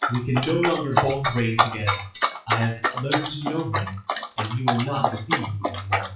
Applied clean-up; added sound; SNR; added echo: classical method WPE with log-MMSE.